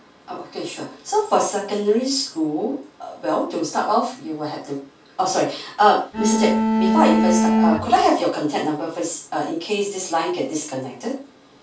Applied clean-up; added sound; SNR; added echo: none; Bowed string instrument; -4 dB; reverberation time 0.3 s.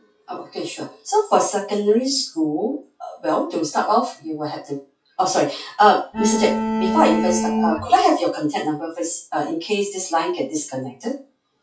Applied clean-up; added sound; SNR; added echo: classical method WPE with log-MMSE.